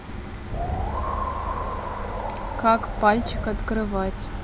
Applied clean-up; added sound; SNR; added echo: none; Wind; 6 dB; none.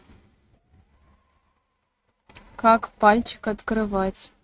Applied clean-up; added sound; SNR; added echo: neural mask model RNNoise.